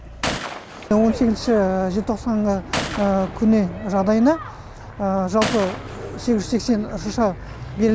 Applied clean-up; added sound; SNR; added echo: none; Gunshot, gunfire; 12 dB; none.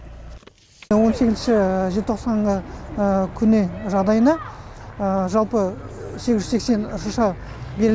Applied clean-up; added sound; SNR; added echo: none; none; none; none.